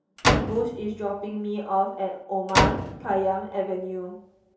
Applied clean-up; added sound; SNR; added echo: none; Slam; 0 dB; reverberation time 2.8 s.